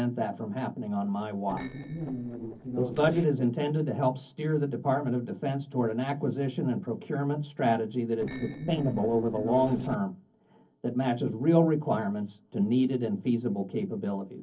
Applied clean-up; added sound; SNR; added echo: neural separator model SepFormer DNS4.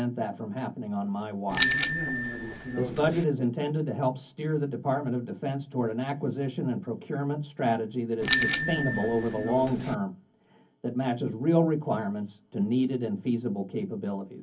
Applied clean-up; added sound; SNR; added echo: none; Bicycle bell; 7 dB; reverberation time 0.3 s.